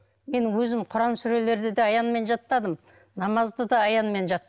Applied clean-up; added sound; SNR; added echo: none; none; none; none.